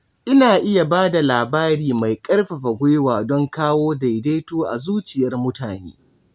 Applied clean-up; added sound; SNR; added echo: none; none; none; none.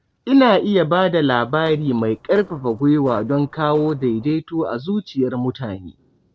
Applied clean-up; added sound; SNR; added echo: neural separator model SepFormer DNS4.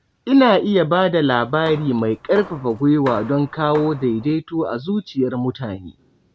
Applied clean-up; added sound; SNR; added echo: none; Hammer; 17 dB; none.